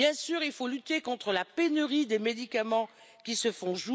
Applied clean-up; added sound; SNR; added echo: none; none; none; none.